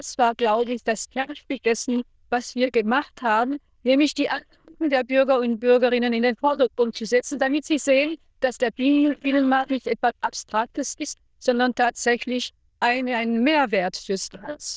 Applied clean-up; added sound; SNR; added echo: neural diffusion model UNIVERSE++.